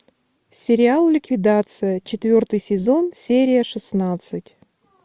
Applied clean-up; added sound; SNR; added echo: none; none; none; none.